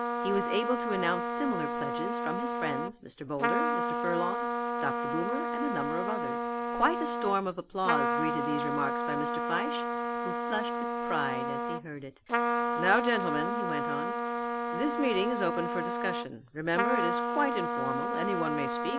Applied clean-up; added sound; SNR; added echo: none; Trumpet; -2 dB; none.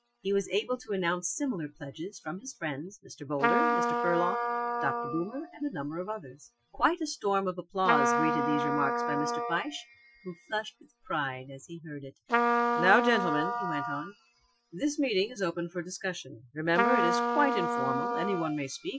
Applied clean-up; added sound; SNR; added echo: classical method Wiener filter.